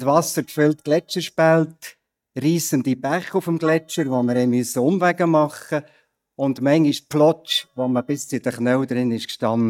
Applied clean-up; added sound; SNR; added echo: neural mask model DeepFilterNet 3.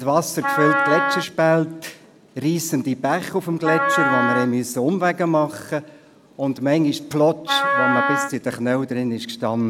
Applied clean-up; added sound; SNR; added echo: none; Wind instrument, woodwind instrument; 1 dB; none.